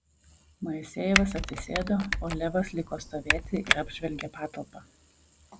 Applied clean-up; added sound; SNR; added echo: none; Typing; -1 dB; none.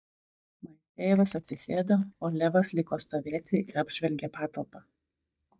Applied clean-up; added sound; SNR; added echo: neural mask model DeepFilterNet 3.